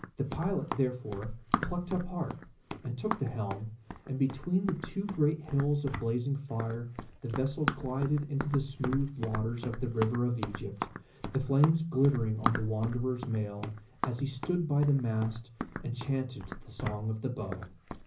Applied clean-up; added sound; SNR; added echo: none; Run; 8 dB; reverberation time 0.5 s.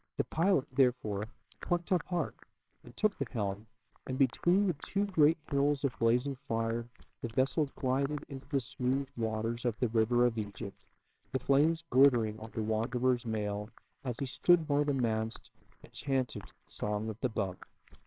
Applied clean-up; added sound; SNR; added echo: neural separator model SepFormer WHAMR!.